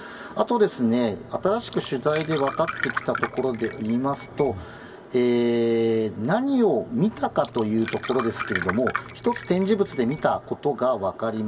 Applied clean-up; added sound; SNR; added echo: none; Glass; 11 dB; reverberation time 1.5 s.